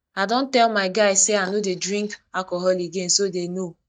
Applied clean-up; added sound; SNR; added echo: neural mask model DeepFilterNet 3.